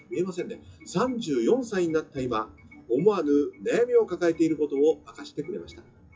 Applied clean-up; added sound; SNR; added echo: classical method WPE with log-MMSE.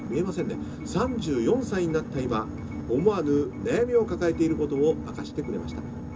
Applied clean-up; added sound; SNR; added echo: none; Boat, Water vehicle; 10 dB; reverberation time 0.2 s.